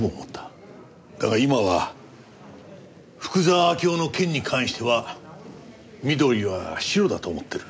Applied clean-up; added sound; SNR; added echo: none; none; none; none.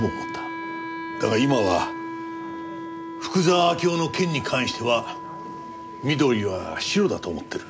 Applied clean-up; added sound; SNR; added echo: none; Wind instrument, woodwind instrument; 10 dB; none.